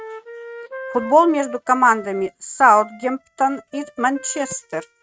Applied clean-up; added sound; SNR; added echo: neural mask model RNNoise.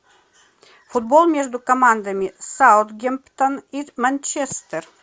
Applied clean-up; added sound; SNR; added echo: none; none; none; none.